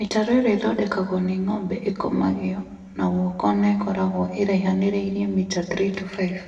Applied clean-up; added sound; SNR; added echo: none; none; none; reverberation time 1.0 s.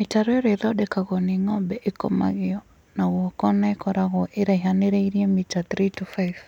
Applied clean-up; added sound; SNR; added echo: none; none; none; none.